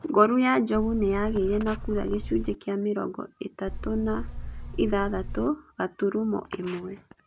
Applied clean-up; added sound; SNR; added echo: none; Buzz; 7 dB; none.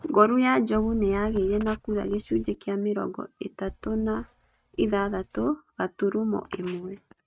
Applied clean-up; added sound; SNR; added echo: neural mask model RNNoise.